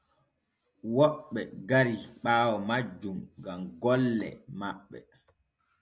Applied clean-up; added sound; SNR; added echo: none; none; none; none.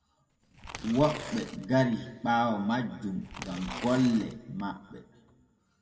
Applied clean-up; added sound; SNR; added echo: none; Tearing; 13 dB; reverberation time 1.5 s.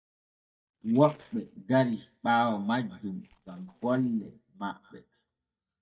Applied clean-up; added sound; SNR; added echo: neural mask model DeepFilterNet 3.